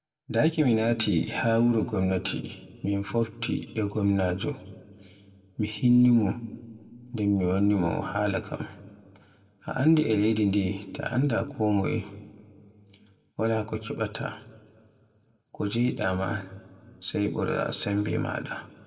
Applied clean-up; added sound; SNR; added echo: none; none; none; reverberation time 1.0 s.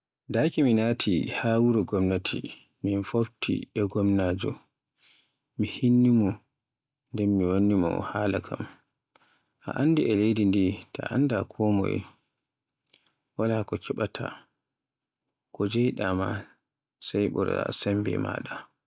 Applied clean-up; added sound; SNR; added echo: none; none; none; none.